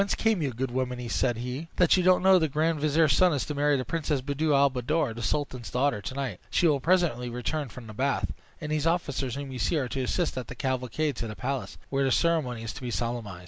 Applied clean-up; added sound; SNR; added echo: none; none; none; none.